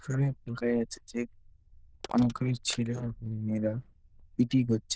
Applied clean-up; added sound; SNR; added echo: neural diffusion model UNIVERSE++.